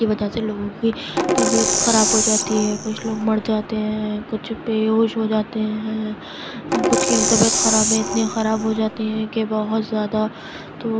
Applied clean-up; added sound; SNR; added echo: none; Percussion; 0 dB; none.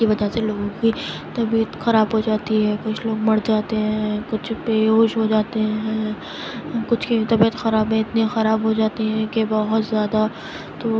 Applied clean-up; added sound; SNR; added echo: none; none; none; none.